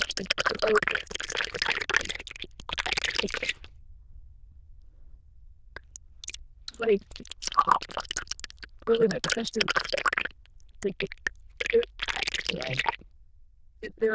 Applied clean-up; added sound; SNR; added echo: neural diffusion model UNIVERSE++.